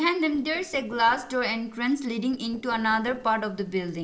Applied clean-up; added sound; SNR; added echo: neural separator model SepFormer DNS4.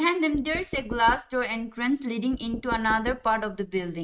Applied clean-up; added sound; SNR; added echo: neural mask model RNNoise.